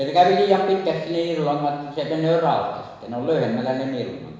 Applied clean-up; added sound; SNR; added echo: none; none; none; reverberation time 1.0 s.